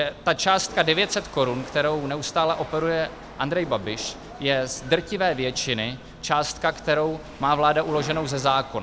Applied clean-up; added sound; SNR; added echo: none; Rattle / Chatter / Hiss / Engine / Mechanisms; 16 dB; none.